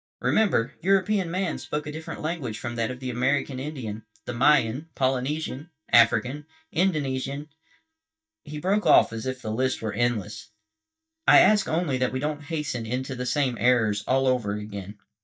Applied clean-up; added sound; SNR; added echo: neural mask model DeepFilterNet 3.